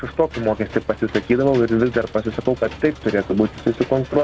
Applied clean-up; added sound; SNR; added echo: none; Engine / Mechanisms; 16 dB; none.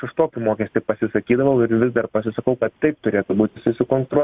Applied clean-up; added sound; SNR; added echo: none; none; none; none.